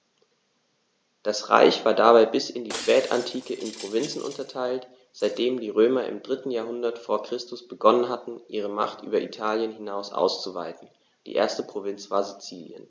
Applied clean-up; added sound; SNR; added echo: none; Shatter; 16 dB; none.